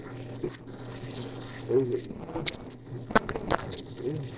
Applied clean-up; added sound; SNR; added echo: neural separator model SepFormer DNS4.